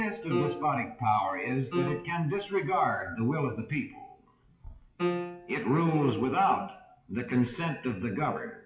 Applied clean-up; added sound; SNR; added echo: classical method WPE with log-MMSE.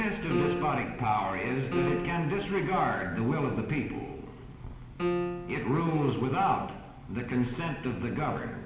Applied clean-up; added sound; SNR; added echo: none; Piano; 4 dB; reverberation time 1.1 s.